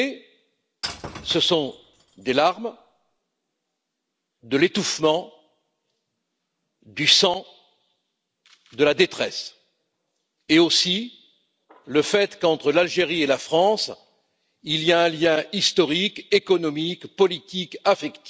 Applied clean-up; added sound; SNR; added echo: none; Shatter / Crushing; 16 dB; none.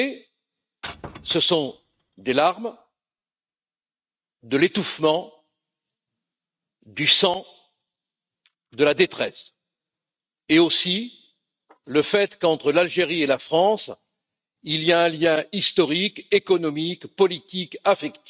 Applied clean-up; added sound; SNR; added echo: neural mask model RNNoise.